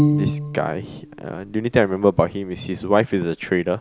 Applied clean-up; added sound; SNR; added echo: none; Piano; 5 dB; none.